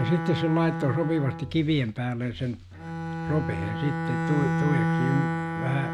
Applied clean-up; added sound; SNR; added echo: none; Bowed string instrument; 2 dB; none.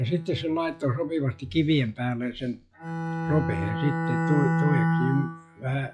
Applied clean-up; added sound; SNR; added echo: classical method log-MMSE.